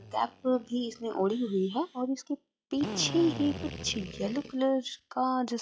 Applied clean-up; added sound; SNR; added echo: classical method log-MMSE.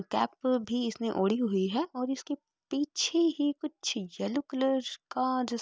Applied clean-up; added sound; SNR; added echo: none; none; none; none.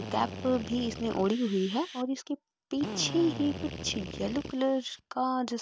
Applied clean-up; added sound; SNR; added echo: none; Drill; 11 dB; none.